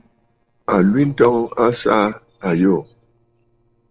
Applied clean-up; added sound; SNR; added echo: neural separator model SepFormer DNS4.